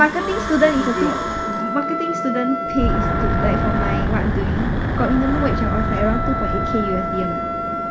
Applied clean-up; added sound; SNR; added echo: none; Wind instrument, woodwind instrument + Wind / Breathing; 0 dB; none.